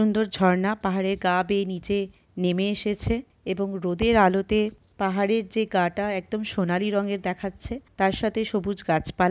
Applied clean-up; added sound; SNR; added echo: none; none; none; none.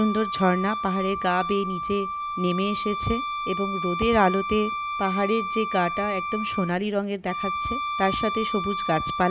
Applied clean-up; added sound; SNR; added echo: none; Wind instrument, woodwind instrument; 4 dB; none.